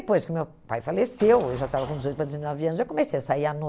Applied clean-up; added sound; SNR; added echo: none; Explosion; 18 dB; none.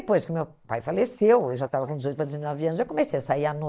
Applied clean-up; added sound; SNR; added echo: neural mask model Resemble Enhance denoiser.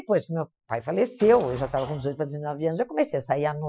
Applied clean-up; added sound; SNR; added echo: classical method Wiener filter.